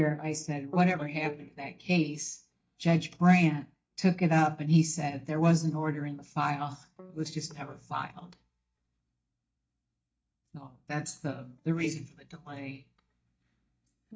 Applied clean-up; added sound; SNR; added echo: neural mask model DeepFilterNet 3.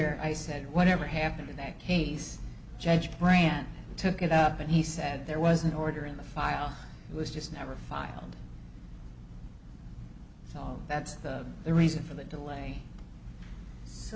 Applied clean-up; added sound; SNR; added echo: none; none; none; none.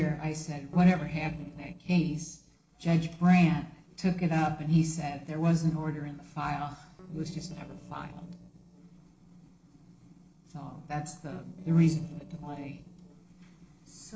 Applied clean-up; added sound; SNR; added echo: neural separator model SepFormer DNS4.